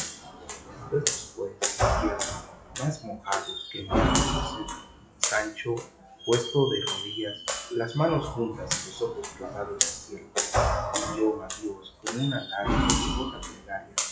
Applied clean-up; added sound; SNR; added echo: classical method WPE with log-MMSE.